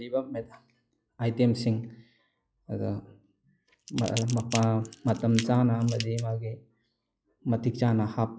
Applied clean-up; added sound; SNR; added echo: classical method log-MMSE.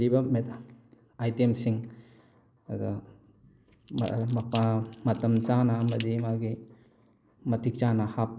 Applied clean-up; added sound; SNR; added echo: neural mask model Resemble Enhance denoiser.